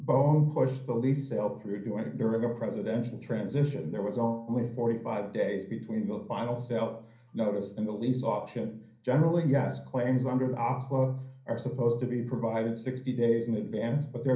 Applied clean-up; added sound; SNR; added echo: none; none; none; reverberation time 0.6 s.